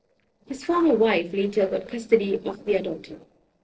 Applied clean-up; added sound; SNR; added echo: neural separator model SepFormer DNS4.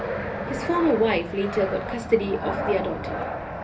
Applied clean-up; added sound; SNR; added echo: none; Fixed-wing aircraft, airplane; 5 dB; reverberation time 0.3 s.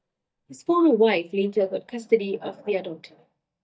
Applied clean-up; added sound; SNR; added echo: neural mask model DeepFilterNet 3.